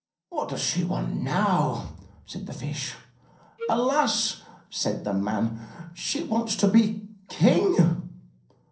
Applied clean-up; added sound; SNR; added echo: neural separator model SepFormer DNS4.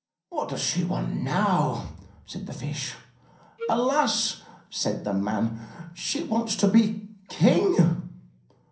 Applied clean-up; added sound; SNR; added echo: none; Wind instrument, woodwind instrument; 11 dB; reverberation time 0.6 s.